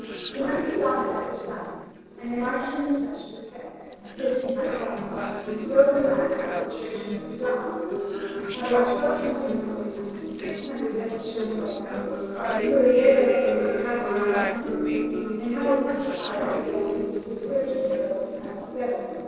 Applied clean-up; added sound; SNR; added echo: neural separator model SepFormer DNS4.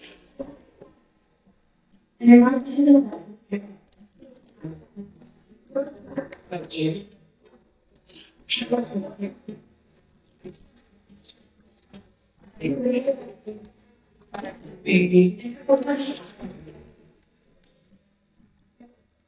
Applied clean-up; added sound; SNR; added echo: neural mask model DeepFilterNet 3.